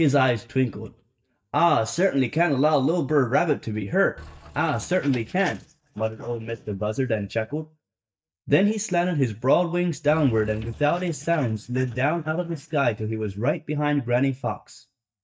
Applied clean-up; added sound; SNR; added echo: neural mask model DeepFilterNet 3.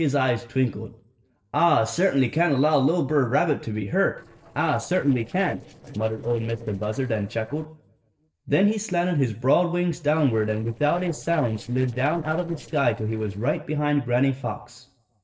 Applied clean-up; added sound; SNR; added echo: neural separator model SepFormer DNS4.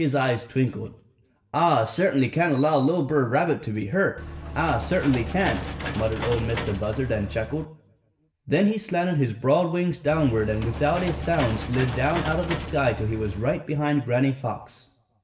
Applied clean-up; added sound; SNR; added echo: none; Engine / Mechanisms; 8 dB; reverberation time 0.6 s.